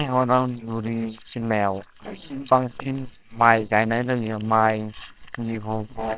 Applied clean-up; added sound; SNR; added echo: neural separator model SepFormer WHAMR!.